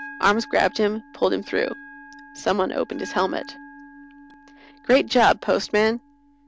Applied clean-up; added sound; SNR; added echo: none; Bell; 19 dB; none.